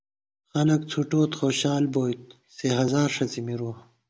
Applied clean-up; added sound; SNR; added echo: none; none; none; none.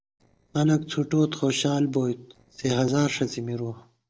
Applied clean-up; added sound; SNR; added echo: neural separator model SepFormer DNS4.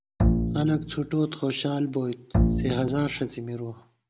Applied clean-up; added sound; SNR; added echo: none; Bowed string instrument; -1 dB; none.